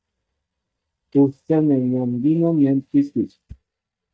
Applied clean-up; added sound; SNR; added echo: neural mask model DeepFilterNet 3.